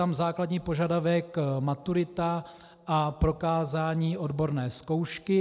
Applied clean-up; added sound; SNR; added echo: none; none; none; none.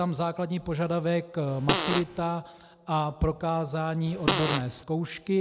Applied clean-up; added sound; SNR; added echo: none; Fart; 1 dB; none.